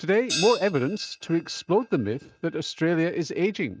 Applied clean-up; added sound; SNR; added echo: neural mask model RNNoise.